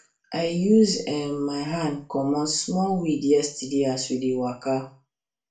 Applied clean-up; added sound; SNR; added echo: none; none; none; reverberation time 0.3 s.